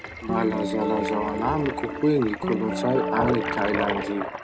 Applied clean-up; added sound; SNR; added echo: none; Guitar + Toilet flush; 2 dB; none.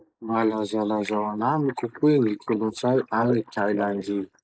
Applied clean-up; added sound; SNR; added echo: neural mask model Resemble Enhance denoiser.